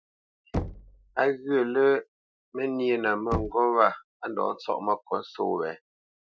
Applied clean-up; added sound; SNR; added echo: classical method Wiener filter.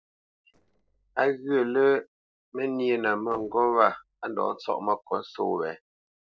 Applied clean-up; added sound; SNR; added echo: neural separator model SepFormer DNS4.